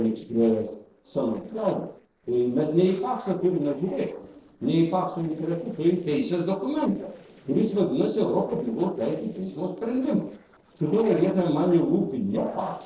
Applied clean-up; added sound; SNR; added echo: neural separator model SepFormer DNS4.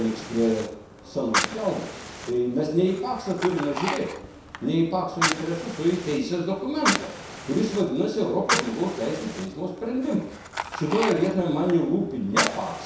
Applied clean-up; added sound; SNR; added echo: none; Fire; 6 dB; reverberation time 0.7 s.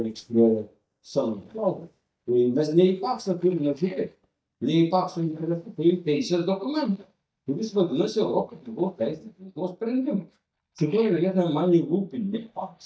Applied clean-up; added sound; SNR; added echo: neural mask model DeepFilterNet 3.